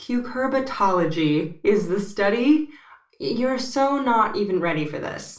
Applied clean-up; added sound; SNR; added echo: none; none; none; reverberation time 0.3 s.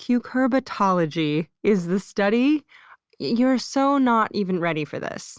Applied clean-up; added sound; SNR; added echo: none; none; none; none.